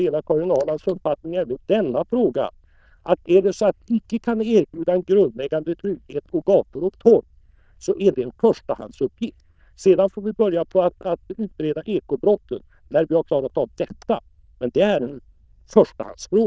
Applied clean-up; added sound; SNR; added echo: neural diffusion model UNIVERSE++.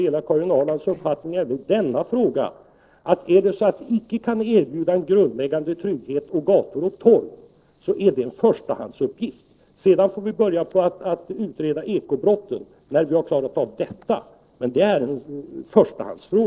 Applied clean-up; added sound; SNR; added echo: neural separator model SepFormer DNS4.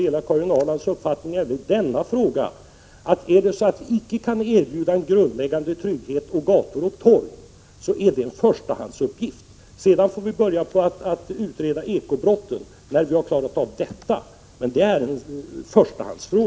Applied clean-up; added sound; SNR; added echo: none; none; none; none.